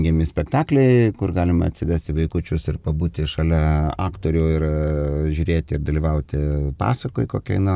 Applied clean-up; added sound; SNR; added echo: none; none; none; none.